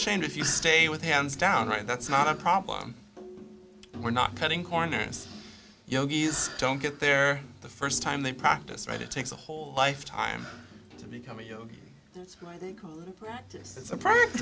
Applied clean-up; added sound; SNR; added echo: none; none; none; none.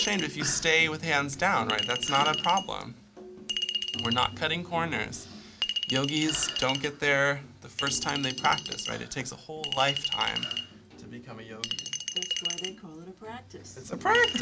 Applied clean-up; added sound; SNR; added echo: none; Chink, clink; 5 dB; none.